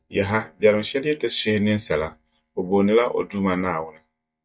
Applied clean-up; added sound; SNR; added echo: neural mask model DeepFilterNet 3.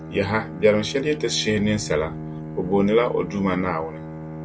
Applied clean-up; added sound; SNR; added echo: none; Bowed string instrument; 11 dB; none.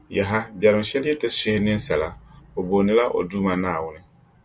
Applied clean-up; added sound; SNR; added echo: none; none; none; none.